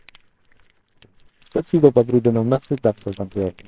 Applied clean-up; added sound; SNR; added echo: neural separator model SepFormer WHAMR!.